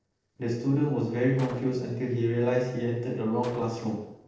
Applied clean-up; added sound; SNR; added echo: neural separator model SepFormer DNS4.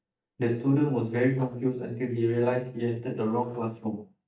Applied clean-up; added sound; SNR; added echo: neural mask model DeepFilterNet 3.